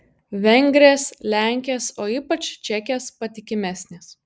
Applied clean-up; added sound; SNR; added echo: none; none; none; none.